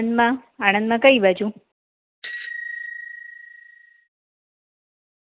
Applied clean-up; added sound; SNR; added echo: none; Bicycle bell; 8 dB; none.